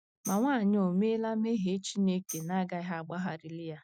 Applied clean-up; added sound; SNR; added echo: classical method Wiener filter.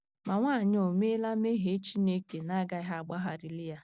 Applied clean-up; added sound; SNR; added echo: none; Tambourine; 19 dB; none.